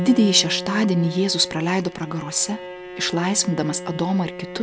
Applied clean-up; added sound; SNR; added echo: none; Bowed string instrument; 12 dB; none.